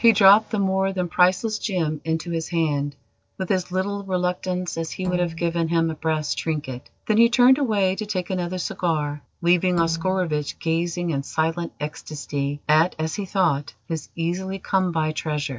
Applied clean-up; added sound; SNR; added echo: neural separator model SepFormer DNS4.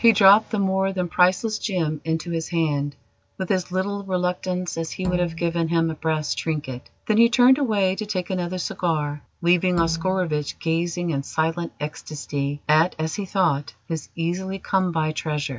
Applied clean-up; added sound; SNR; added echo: none; Bowed string instrument; 11 dB; none.